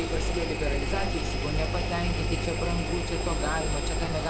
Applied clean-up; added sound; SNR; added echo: none; Engine; -4 dB; none.